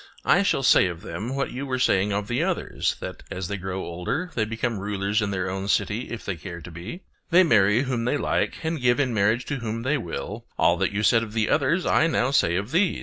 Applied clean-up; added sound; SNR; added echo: none; none; none; none.